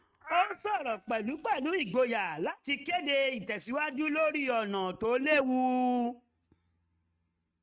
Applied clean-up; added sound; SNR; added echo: neural mask model RNNoise.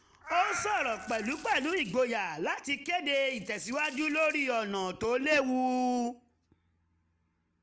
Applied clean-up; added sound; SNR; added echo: none; Meow + Coin (dropping); 11 dB; none.